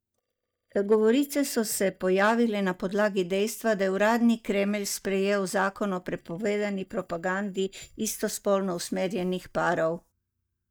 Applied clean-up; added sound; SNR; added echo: neural mask model DeepFilterNet 3.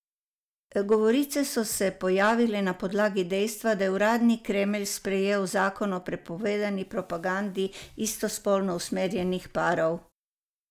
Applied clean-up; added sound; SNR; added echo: none; none; none; none.